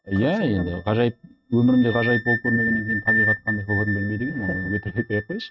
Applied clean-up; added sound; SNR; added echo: neural mask model RNNoise.